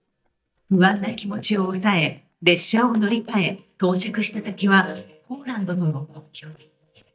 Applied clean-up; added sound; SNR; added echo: neural mask model DeepFilterNet 3.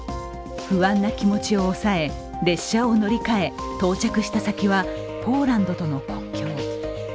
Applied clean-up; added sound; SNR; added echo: none; none; none; none.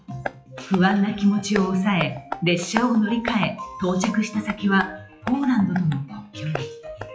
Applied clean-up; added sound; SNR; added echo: classical method WPE with log-MMSE.